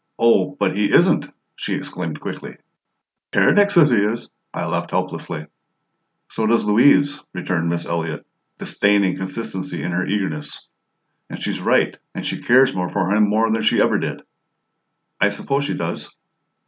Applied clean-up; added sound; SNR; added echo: none; none; none; none.